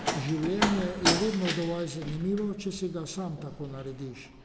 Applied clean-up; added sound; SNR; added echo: none; Slam; 3 dB; none.